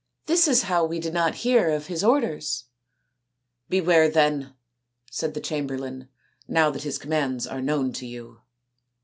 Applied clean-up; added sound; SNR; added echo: none; none; none; none.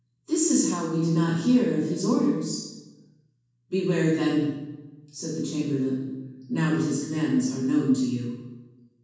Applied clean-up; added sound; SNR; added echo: none; none; none; reverberation time 1.2 s.